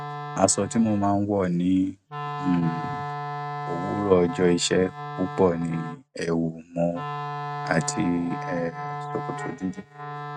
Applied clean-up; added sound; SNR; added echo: neural mask model RNNoise.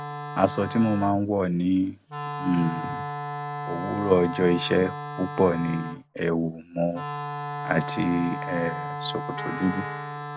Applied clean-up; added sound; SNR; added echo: none; Piano + Wind instrument, woodwind instrument; 8 dB; none.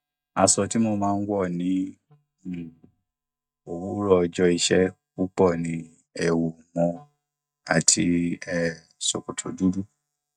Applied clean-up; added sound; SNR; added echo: neural mask model DeepFilterNet 3.